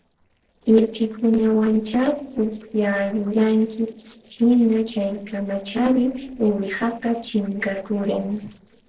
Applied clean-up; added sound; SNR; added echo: neural separator model SepFormer DNS4.